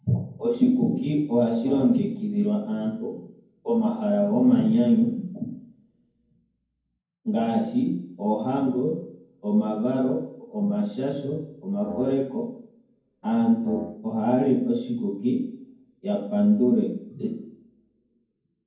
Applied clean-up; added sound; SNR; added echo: none; Wind instrument, woodwind instrument; 13 dB; reverberation time 0.9 s.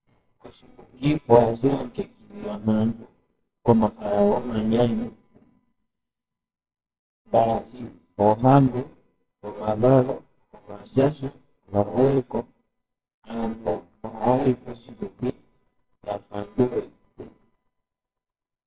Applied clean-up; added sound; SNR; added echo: neural separator model SepFormer WHAMR!.